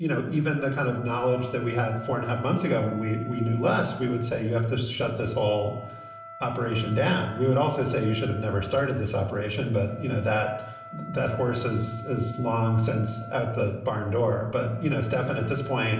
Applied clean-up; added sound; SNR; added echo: none; Wind instrument, woodwind instrument; 17 dB; reverberation time 0.9 s.